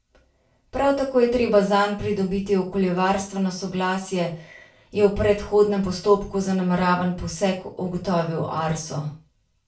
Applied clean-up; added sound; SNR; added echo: none; none; none; reverberation time 0.3 s.